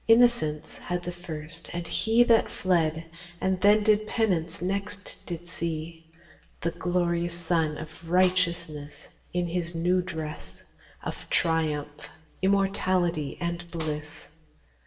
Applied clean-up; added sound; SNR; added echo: none; Snare drum; 17 dB; reverberation time 0.7 s.